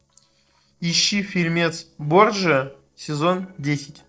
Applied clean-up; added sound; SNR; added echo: neural separator model SepFormer DNS4.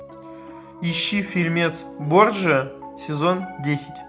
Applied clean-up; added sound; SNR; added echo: none; Piano; 16 dB; reverberation time 0.3 s.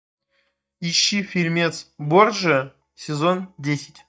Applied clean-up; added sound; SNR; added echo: neural mask model DeepFilterNet 3.